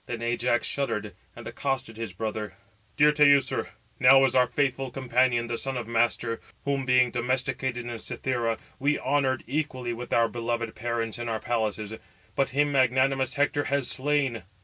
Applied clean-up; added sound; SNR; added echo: none; none; none; none.